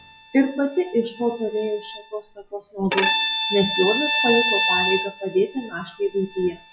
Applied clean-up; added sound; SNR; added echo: classical method log-MMSE.